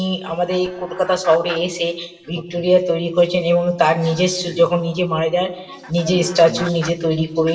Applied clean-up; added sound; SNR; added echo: none; Chicken, rooster; 18 dB; reverberation time 1.2 s.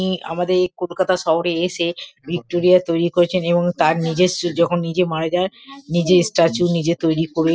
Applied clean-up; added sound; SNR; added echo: none; none; none; none.